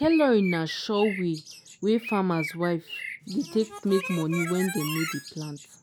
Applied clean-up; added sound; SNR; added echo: none; Bird + Harmonica; 11 dB; none.